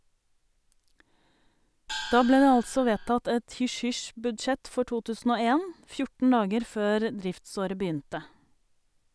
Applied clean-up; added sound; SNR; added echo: none; Gong; 11 dB; none.